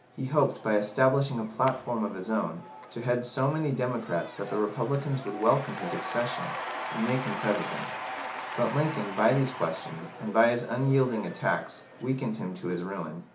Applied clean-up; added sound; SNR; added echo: none; Applause / Crowd / Cheering; 11 dB; none.